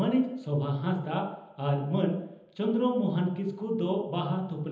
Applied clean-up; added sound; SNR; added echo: none; none; none; reverberation time 0.8 s.